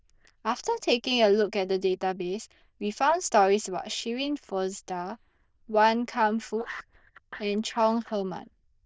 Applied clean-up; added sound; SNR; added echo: neural diffusion model UNIVERSE++.